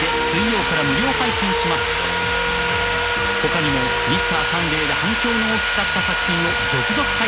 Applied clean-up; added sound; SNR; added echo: none; Sawing; -4 dB; none.